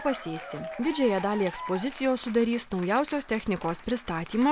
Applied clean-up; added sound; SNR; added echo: none; Applause / Cheering; 14 dB; none.